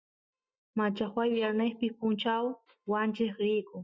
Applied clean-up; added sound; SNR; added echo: neural mask model DeepFilterNet 3.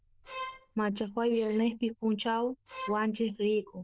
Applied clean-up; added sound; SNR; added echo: neural diffusion model UNIVERSE++.